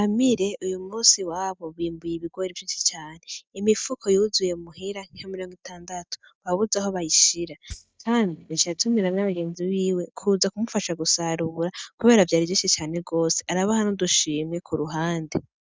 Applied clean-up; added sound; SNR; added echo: neural mask model DeepFilterNet 3.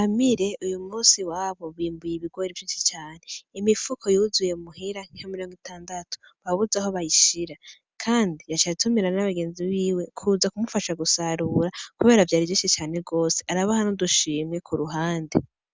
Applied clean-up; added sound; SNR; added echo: none; none; none; none.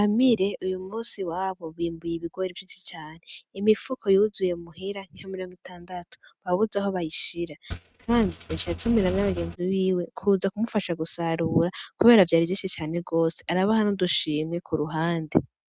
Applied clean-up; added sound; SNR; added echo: neural mask model RNNoise.